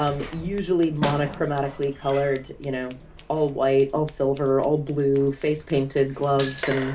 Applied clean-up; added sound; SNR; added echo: none; Scissors; 12 dB; reverberation time 0.2 s.